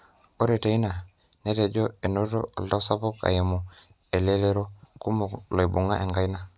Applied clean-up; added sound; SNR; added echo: none; none; none; none.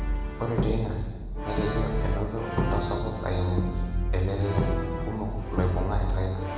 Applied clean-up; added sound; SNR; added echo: none; Brass instrument; -3 dB; reverberation time 1.2 s.